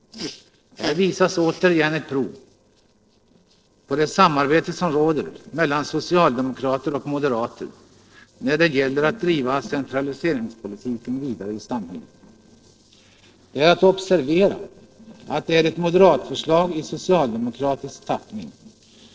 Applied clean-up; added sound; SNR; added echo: neural separator model SepFormer DNS4.